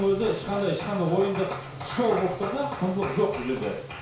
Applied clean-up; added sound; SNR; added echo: none; Frying (food); 15 dB; reverberation time 0.6 s.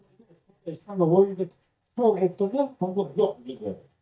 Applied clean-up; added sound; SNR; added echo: neural mask model DeepFilterNet 3.